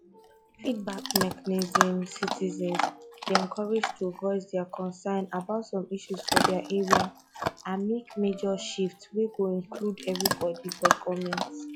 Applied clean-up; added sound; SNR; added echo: classical method log-MMSE.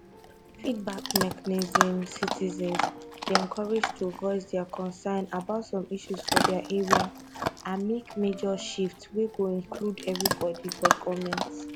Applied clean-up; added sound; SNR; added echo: none; Chewing, mastication / Dog; 1 dB; none.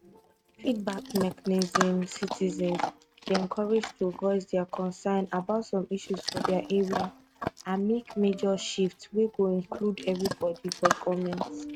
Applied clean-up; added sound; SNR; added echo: neural mask model RNNoise.